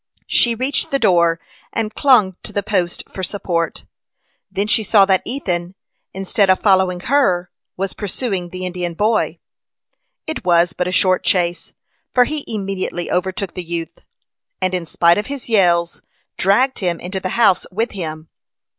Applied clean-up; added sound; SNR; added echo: none; none; none; none.